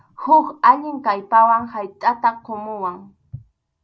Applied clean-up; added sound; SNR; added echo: none; none; none; none.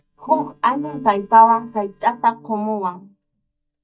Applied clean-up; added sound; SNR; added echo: neural mask model DeepFilterNet 3.